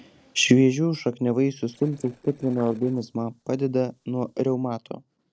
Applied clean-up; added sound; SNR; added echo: neural separator model SepFormer DNS4.